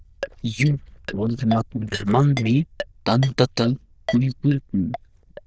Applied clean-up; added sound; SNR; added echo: neural diffusion model UNIVERSE++.